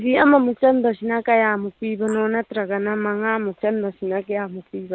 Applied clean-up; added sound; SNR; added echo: neural mask model Resemble Enhance denoiser.